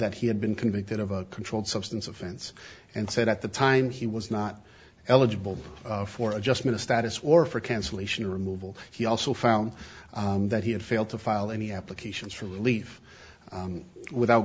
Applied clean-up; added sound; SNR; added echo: none; none; none; none.